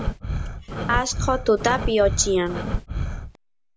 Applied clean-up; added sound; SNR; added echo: none; Breathing; 3 dB; none.